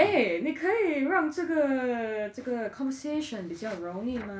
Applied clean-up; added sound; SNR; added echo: none; none; none; none.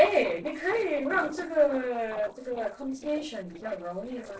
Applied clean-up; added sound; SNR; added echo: neural separator model SepFormer DNS4.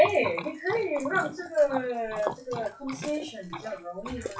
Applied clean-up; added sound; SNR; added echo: classical method WPE with log-MMSE.